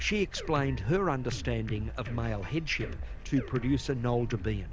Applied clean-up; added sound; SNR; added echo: none; Drum kit + Bird; 7 dB; none.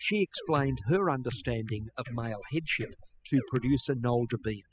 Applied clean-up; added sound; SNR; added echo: classical method spectral subtraction.